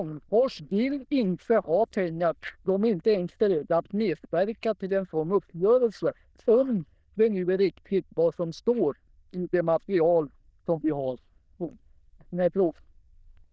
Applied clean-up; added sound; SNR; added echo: neural diffusion model UNIVERSE++.